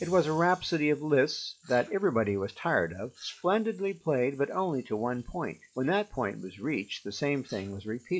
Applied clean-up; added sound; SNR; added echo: classical method log-MMSE.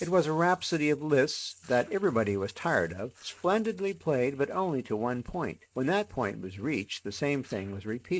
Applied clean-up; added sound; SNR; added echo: neural mask model RNNoise.